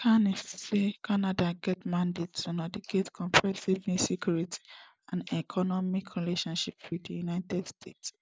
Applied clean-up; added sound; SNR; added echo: neural mask model Resemble Enhance denoiser.